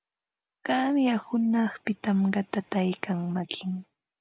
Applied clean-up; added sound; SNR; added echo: none; none; none; none.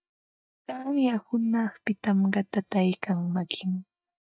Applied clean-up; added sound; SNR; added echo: neural mask model DeepFilterNet 3.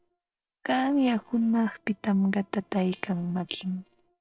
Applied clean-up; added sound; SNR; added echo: neural separator model SepFormer DNS4.